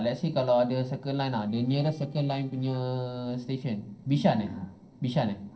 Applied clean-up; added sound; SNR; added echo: neural separator model SepFormer DNS4.